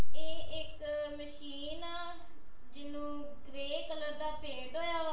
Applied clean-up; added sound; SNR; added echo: none; none; none; reverberation time 0.5 s.